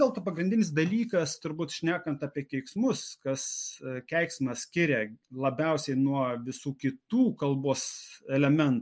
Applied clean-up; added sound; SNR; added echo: none; none; none; none.